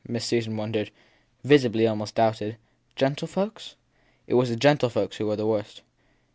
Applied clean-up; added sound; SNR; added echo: none; none; none; none.